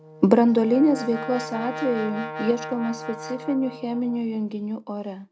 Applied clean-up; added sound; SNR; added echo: none; Brass instrument; 12 dB; none.